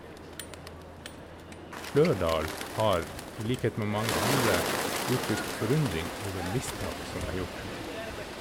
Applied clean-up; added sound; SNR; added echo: none; Bird; 3 dB; none.